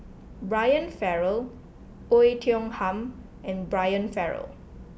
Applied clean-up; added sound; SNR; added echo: none; none; none; none.